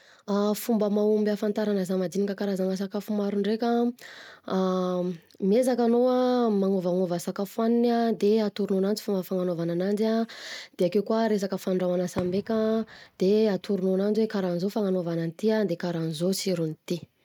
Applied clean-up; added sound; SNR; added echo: neural mask model RNNoise.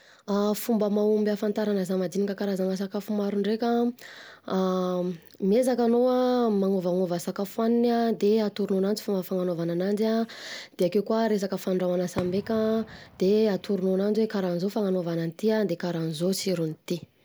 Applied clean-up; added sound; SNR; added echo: none; Fireworks; 19 dB; none.